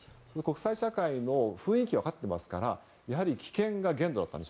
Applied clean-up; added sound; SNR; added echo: none; none; none; none.